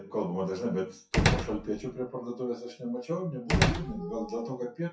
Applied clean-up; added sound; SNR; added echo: classical method WPE with log-MMSE.